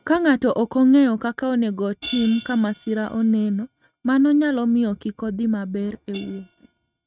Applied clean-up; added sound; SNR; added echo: neural mask model RNNoise.